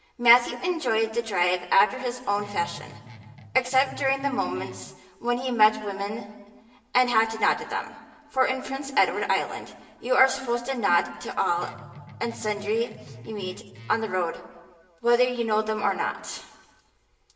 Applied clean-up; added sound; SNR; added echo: none; Guitar; 18 dB; reverberation time 1.3 s.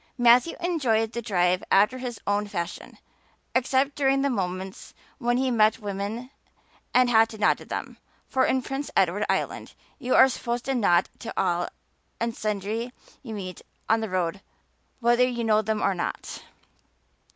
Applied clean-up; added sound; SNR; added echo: none; none; none; none.